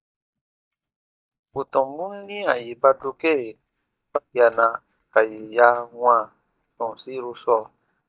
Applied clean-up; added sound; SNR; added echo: neural mask model DeepFilterNet 3.